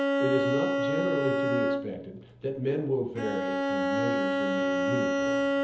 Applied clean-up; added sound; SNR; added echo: none; Bowed string instrument; -5 dB; reverberation time 0.7 s.